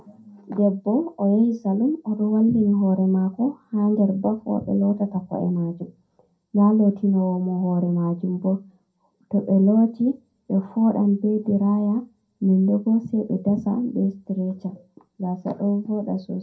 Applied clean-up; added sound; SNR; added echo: none; none; none; reverberation time 0.2 s.